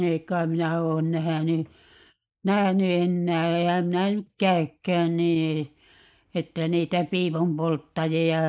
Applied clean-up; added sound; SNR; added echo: neural mask model Resemble Enhance denoiser.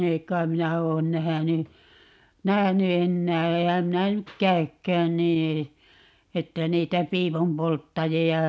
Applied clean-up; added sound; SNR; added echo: none; none; none; none.